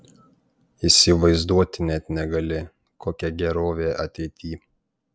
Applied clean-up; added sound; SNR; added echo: none; none; none; none.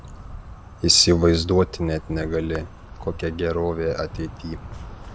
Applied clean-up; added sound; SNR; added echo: none; Insect; 14 dB; none.